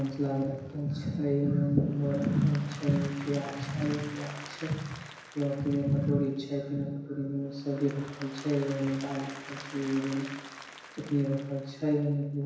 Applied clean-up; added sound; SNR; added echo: none; Applause / Crowd; 17 dB; reverberation time 1.0 s.